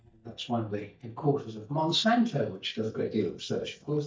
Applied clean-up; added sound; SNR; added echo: neural mask model DeepFilterNet 3.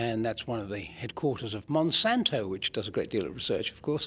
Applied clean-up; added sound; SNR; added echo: none; none; none; none.